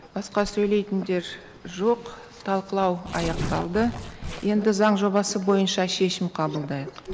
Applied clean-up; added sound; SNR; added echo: none; Tearing; 14 dB; none.